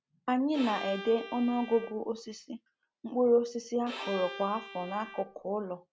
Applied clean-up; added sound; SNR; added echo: none; Bowed string instrument; 13 dB; none.